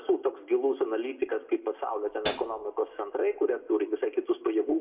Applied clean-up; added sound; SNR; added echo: none; Hi-hat; 2 dB; reverberation time 0.5 s.